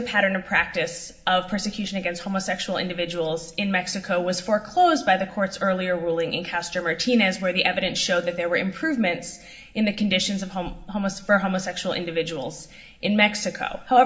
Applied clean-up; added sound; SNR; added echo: none; none; none; reverberation time 0.7 s.